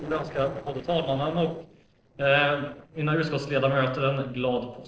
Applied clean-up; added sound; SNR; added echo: neural separator model SepFormer DNS4.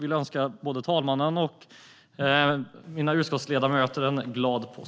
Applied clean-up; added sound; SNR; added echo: none; none; none; none.